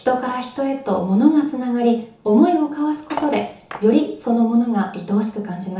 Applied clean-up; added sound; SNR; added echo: none; Cutlery, silverware; 14 dB; reverberation time 0.8 s.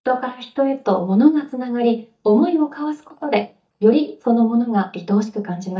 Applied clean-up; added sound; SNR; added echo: neural mask model DeepFilterNet 3.